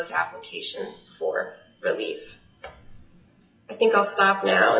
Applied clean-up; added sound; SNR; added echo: classical method WPE with log-MMSE.